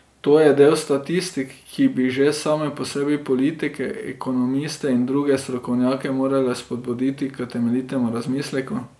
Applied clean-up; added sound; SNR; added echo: none; none; none; none.